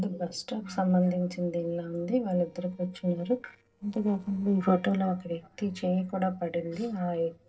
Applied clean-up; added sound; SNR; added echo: neural separator model SepFormer DNS4.